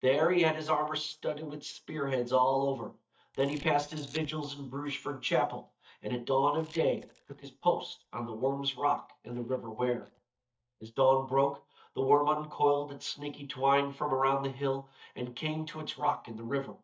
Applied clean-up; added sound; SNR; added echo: neural mask model DeepFilterNet 3.